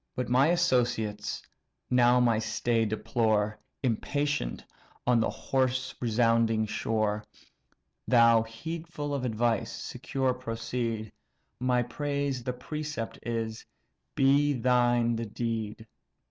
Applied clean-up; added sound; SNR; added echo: none; none; none; none.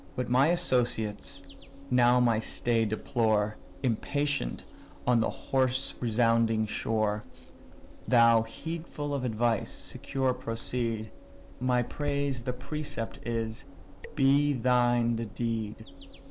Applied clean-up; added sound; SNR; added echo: none; Cricket; 11 dB; none.